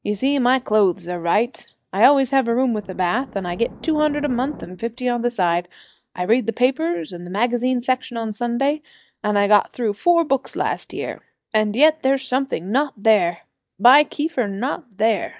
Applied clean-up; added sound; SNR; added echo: neural mask model DeepFilterNet 3.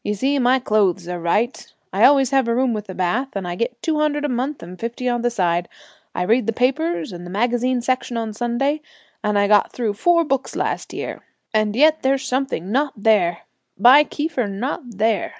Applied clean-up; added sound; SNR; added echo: none; none; none; none.